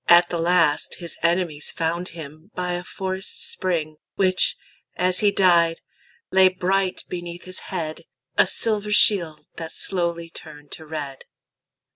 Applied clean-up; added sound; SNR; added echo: none; none; none; none.